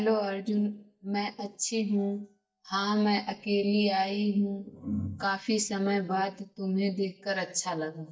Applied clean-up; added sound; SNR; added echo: neural mask model DeepFilterNet 3.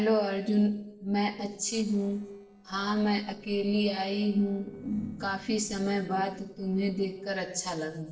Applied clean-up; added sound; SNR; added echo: neural separator model SepFormer DNS4.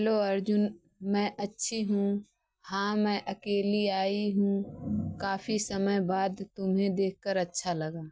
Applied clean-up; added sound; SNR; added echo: none; none; none; none.